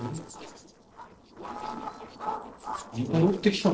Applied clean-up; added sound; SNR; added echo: neural separator model SepFormer DNS4.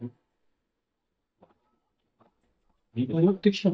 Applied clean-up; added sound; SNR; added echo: neural mask model DeepFilterNet 3.